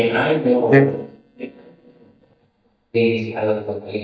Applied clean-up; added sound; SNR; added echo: neural mask model DeepFilterNet 3.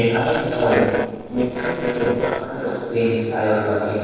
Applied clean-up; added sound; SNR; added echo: neural separator model SepFormer DNS4.